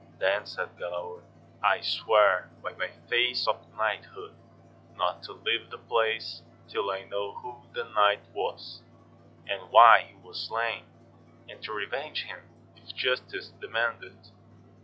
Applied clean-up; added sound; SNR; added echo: classical method log-MMSE.